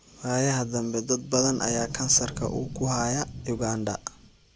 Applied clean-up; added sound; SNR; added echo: none; Sliding door; 11 dB; none.